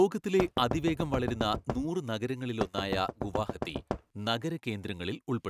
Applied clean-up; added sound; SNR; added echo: neural mask model RNNoise.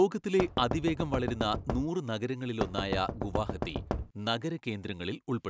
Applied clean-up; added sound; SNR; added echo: none; Knock; 3 dB; none.